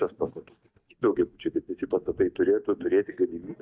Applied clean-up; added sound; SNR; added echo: neural mask model DeepFilterNet 3.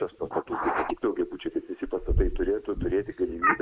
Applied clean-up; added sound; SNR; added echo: neural mask model Resemble Enhance denoiser.